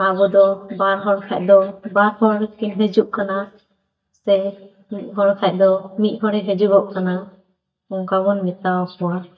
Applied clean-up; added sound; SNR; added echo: neural mask model DeepFilterNet 3.